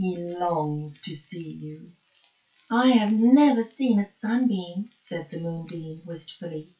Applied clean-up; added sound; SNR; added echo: classical method WPE with log-MMSE.